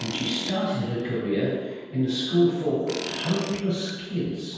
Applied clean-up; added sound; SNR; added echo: none; Tools; 13 dB; reverberation time 1.2 s.